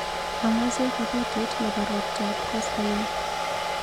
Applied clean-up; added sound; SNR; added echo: none; Domestic sounds, home sounds; -1 dB; none.